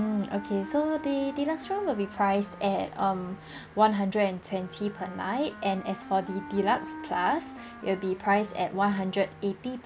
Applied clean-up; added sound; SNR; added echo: none; Wind instrument, woodwind instrument; 15 dB; none.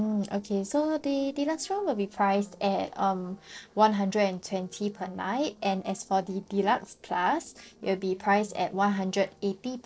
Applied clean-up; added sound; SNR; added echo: neural separator model SepFormer DNS4.